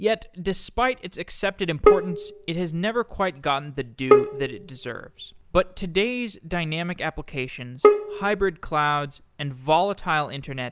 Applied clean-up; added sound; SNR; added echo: none; Bowed string instrument; -3 dB; none.